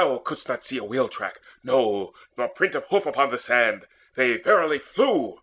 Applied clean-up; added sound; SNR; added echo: none; none; none; none.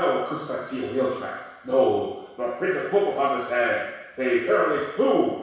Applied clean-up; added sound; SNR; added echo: none; none; none; reverberation time 1.1 s.